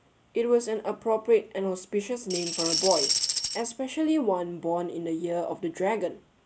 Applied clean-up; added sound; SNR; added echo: none; Tambourine; 0 dB; none.